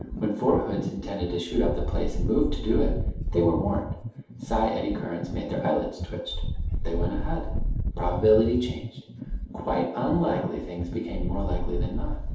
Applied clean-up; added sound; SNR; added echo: none; Wind; 1 dB; reverberation time 0.8 s.